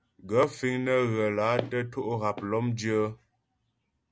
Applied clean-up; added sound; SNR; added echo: none; Walk, footsteps; 14 dB; none.